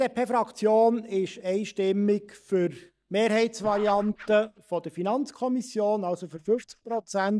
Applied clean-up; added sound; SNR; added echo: neural mask model DeepFilterNet 3.